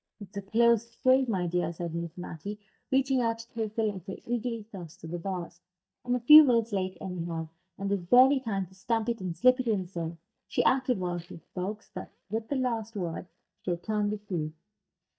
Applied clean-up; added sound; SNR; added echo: neural mask model DeepFilterNet 3.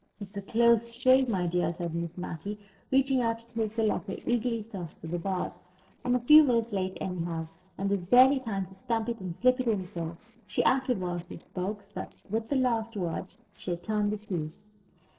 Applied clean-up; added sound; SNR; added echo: neural separator model SepFormer DNS4.